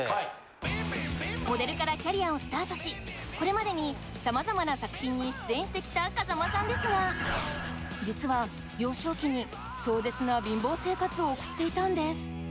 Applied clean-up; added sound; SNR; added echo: none; Boom; 19 dB; none.